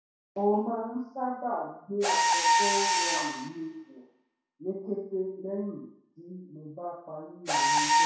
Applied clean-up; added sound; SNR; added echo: none; Mechanisms; -4 dB; reverberation time 0.6 s.